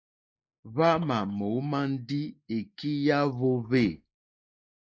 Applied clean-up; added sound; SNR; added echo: neural mask model Resemble Enhance denoiser.